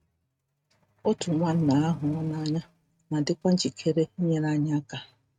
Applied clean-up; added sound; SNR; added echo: neural mask model RNNoise.